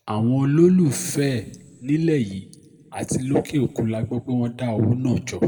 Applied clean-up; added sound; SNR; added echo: none; none; none; reverberation time 1.1 s.